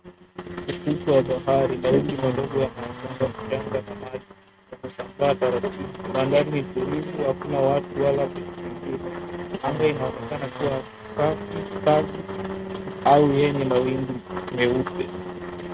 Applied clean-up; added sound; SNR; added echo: neural mask model RNNoise.